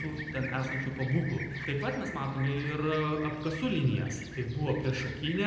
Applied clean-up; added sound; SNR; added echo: none; Fixed-wing aircraft, airplane; 10 dB; reverberation time 0.7 s.